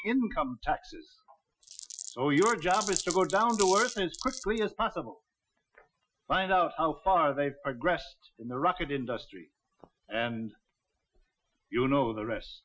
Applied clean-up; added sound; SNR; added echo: classical method Wiener filter.